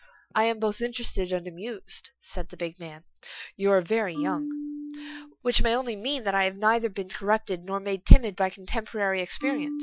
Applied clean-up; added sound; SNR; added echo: classical method Wiener filter.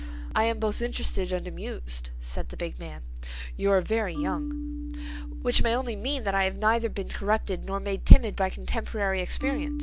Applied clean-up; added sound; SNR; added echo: none; Marimba, xylophone; 15 dB; none.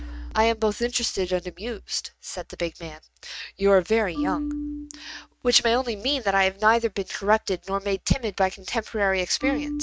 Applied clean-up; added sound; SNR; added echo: neural mask model RNNoise.